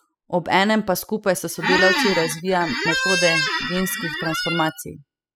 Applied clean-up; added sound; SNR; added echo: classical method spectral subtraction.